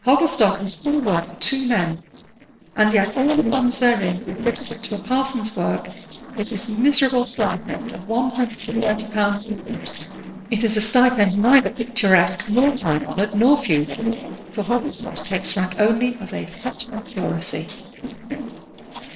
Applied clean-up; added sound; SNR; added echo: neural separator model SepFormer DNS4.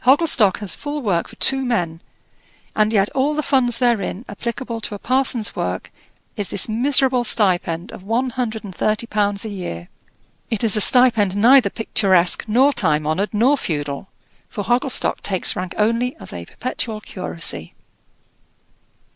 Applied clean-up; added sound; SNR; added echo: none; none; none; none.